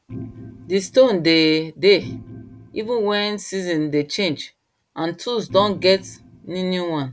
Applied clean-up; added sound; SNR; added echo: none; Organ; 16 dB; none.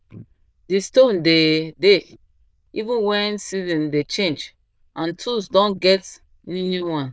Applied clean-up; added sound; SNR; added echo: neural diffusion model UNIVERSE++.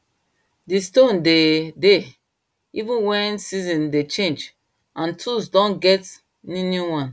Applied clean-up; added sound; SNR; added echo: none; none; none; none.